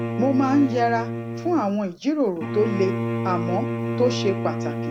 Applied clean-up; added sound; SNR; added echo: none; Bowed string instrument; 4 dB; none.